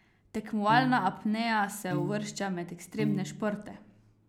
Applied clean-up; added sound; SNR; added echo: none; Piano; 7 dB; none.